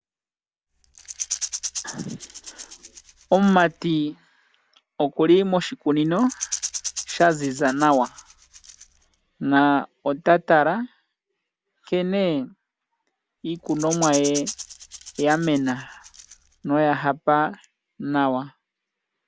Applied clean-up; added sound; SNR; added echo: none; Rattle / Rattle (instrument); 12 dB; none.